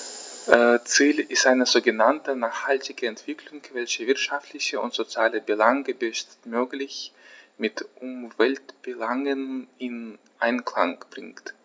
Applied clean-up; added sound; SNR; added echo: none; none; none; none.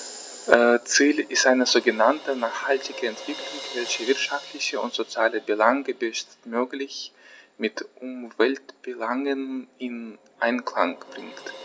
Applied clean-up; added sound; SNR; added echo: none; Crash cymbal; 18 dB; none.